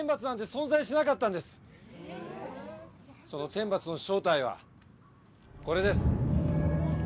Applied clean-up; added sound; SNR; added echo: none; none; none; none.